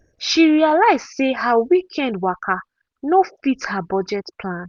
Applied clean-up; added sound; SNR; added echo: none; none; none; none.